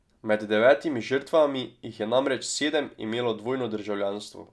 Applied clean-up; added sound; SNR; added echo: none; none; none; none.